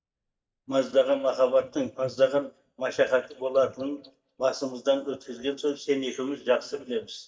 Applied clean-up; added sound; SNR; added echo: neural mask model DeepFilterNet 3.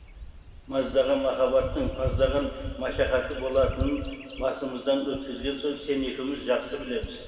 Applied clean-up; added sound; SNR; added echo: none; Bird vocalization, bird call, bird song; 9 dB; reverberation time 2.3 s.